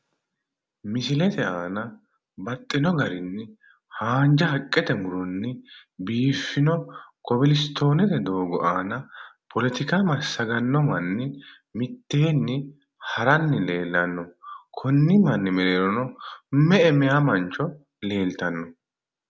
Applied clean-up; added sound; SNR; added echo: none; none; none; none.